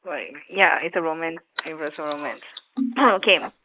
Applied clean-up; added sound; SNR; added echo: neural mask model Resemble Enhance denoiser.